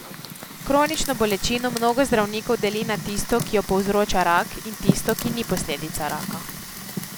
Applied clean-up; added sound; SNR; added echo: none; Fire; 7 dB; none.